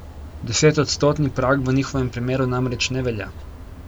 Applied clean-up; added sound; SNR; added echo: none; Vehicle horn, car horn, honking; 14 dB; none.